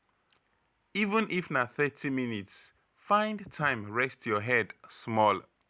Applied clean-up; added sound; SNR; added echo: none; none; none; none.